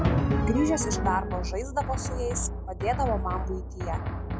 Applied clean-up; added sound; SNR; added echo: none; Drum; -2 dB; none.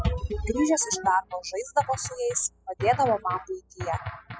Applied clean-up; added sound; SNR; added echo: classical method spectral subtraction.